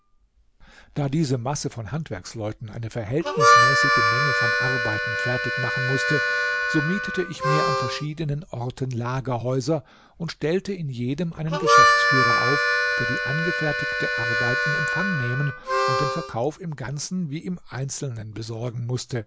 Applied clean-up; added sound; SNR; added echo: none; Harmonica; -4 dB; none.